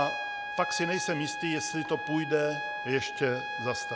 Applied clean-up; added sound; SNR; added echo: none; Trumpet; 4 dB; none.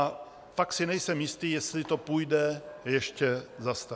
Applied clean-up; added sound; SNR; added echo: none; none; none; none.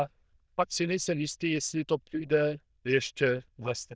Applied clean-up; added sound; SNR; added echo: neural diffusion model UNIVERSE++.